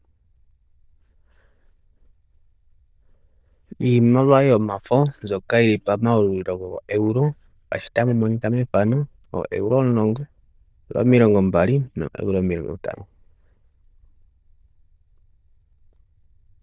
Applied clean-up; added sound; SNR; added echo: neural diffusion model UNIVERSE++.